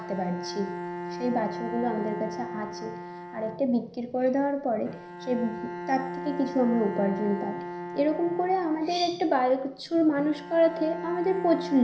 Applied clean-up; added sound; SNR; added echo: none; Bowed string instrument; 10 dB; reverberation time 0.5 s.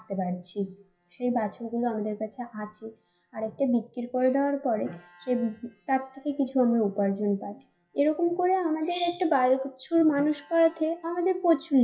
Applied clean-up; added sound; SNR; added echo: classical method WPE with log-MMSE.